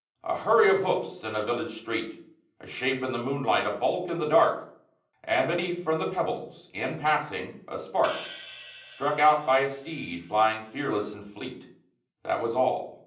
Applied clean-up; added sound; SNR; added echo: none; Hi-hat; 18 dB; reverberation time 0.6 s.